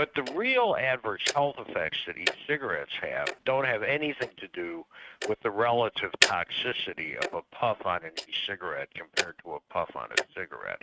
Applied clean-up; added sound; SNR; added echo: neural mask model RNNoise.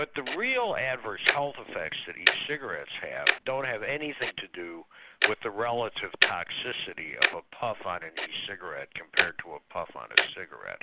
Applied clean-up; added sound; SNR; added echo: none; Tick-tock; -2 dB; none.